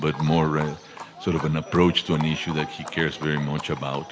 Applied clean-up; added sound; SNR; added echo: none; Livestock, farm animals, working animals; 13 dB; none.